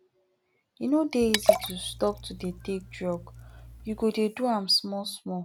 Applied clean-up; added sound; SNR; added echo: none; Liquid; 2 dB; none.